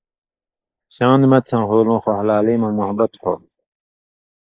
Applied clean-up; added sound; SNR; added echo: neural mask model Resemble Enhance denoiser.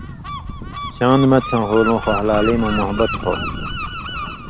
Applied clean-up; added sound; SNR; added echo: none; Gull, seagull; 7 dB; none.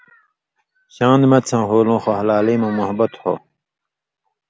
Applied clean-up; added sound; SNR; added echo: none; none; none; none.